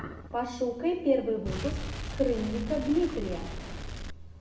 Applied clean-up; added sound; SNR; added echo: none; Explosion; 6 dB; reverberation time 0.7 s.